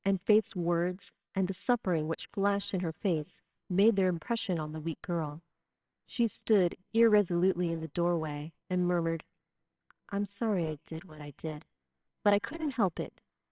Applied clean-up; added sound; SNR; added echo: neural separator model SepFormer WHAMR!.